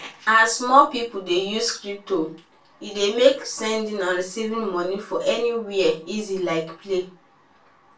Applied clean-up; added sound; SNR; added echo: none; none; none; reverberation time 0.2 s.